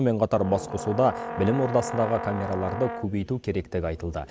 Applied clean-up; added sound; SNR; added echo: none; Brass instrument; 9 dB; none.